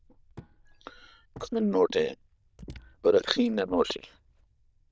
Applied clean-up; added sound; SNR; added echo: neural diffusion model UNIVERSE++.